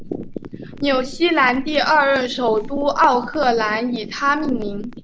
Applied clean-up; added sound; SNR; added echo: none; Crackle; 15 dB; none.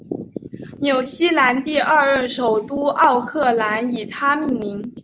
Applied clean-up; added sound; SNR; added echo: none; none; none; none.